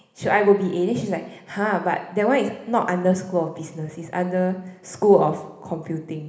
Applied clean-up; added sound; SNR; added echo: none; none; none; reverberation time 1.0 s.